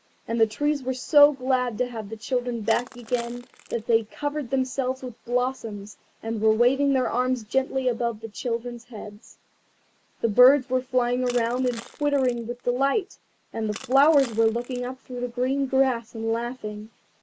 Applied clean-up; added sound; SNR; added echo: none; Crushing; 20 dB; none.